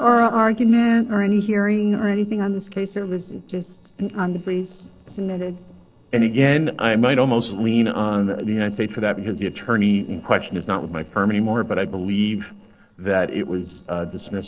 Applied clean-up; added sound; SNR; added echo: neural separator model SepFormer DNS4.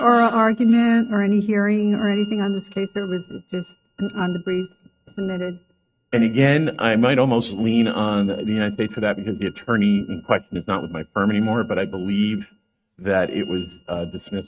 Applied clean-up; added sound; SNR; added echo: neural mask model RNNoise.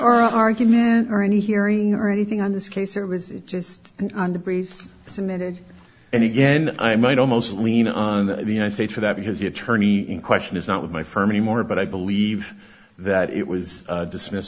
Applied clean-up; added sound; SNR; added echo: none; none; none; none.